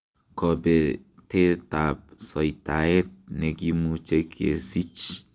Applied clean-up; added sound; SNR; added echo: none; none; none; none.